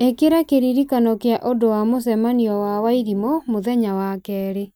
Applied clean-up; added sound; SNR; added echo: none; none; none; none.